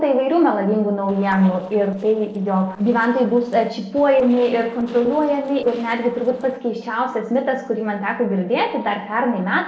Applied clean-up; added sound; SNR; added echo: neural separator model SepFormer DNS4.